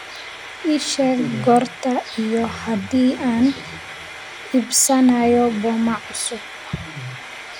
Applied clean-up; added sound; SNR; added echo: none; Frying (food); 15 dB; none.